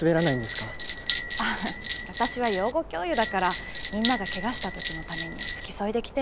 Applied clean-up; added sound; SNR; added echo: none; Bell; 6 dB; none.